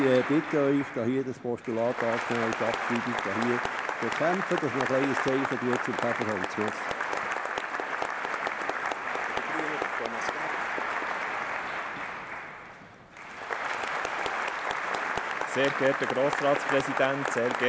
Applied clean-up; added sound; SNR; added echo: none; Applause; 1 dB; none.